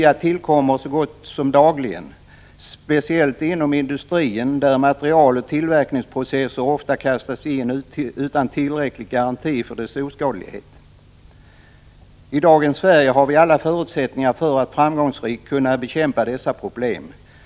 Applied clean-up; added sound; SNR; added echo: none; none; none; none.